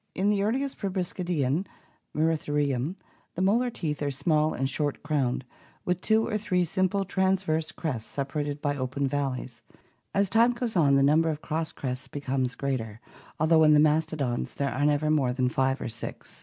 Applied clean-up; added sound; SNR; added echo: none; none; none; none.